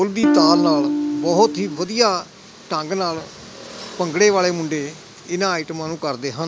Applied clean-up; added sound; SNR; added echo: none; Electric guitar / Strum; -2 dB; none.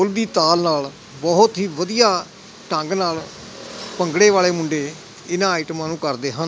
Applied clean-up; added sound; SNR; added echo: none; none; none; none.